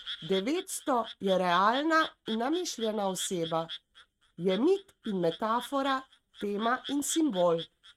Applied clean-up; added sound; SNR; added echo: neural mask model RNNoise.